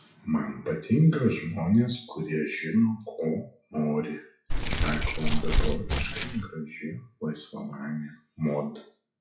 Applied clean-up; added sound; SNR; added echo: classical method WPE with log-MMSE.